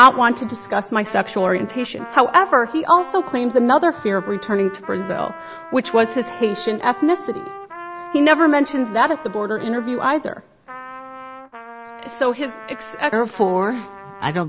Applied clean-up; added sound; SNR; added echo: none; Trumpet; 16 dB; none.